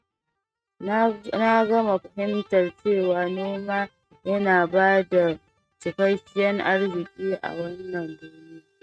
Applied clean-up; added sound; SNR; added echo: neural mask model RNNoise.